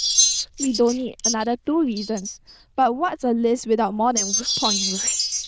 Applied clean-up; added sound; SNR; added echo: neural diffusion model UNIVERSE++.